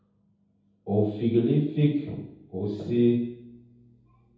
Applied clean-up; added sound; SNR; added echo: none; none; none; reverberation time 0.9 s.